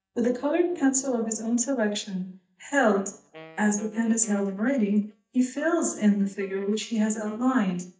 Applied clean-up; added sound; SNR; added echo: neural mask model DeepFilterNet 3.